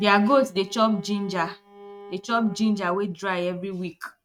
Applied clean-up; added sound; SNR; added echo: neural mask model RNNoise.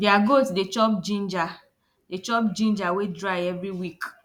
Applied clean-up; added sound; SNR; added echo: none; none; none; none.